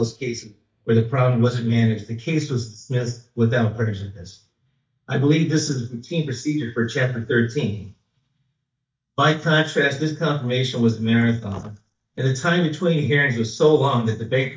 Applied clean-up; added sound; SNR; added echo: neural mask model DeepFilterNet 3.